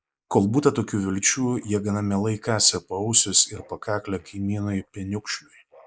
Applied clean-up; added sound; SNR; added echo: neural mask model Resemble Enhance denoiser.